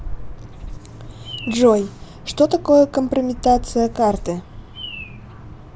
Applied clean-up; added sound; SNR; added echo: none; Bird vocalization, bird call, bird song; 15 dB; none.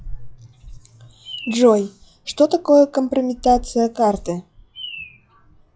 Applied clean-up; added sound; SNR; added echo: classical method log-MMSE.